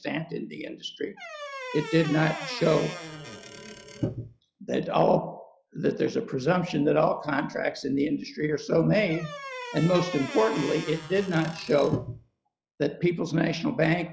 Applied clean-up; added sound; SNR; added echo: classical method log-MMSE.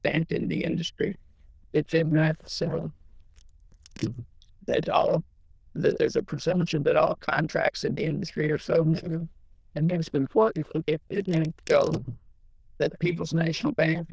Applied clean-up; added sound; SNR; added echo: neural diffusion model UNIVERSE++.